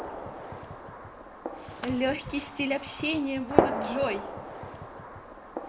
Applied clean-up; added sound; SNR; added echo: none; Gunshot, gunfire; -1 dB; none.